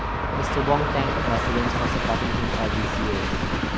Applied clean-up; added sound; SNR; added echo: none; Train; -5 dB; none.